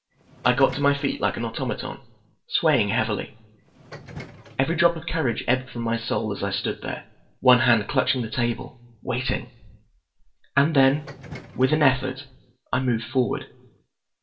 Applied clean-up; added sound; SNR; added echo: none; Subway, metro, underground; 17 dB; reverberation time 0.7 s.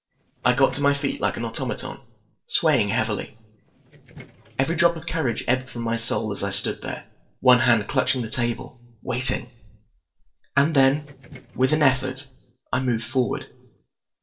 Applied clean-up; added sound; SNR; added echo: neural separator model SepFormer DNS4.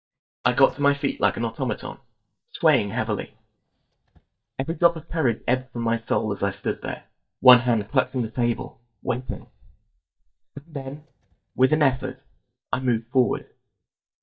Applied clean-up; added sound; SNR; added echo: neural mask model DeepFilterNet 3.